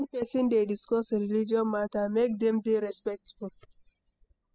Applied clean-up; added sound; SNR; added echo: classical method spectral subtraction.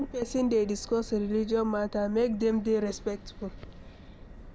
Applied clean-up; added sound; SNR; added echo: none; Subway, metro, underground; 16 dB; none.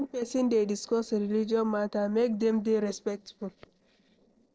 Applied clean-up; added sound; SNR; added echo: neural separator model SepFormer DNS4.